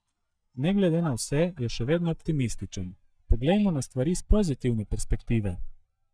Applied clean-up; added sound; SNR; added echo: neural mask model DeepFilterNet 3.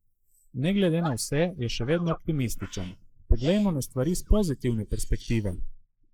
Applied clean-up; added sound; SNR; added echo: neural mask model Resemble Enhance denoiser.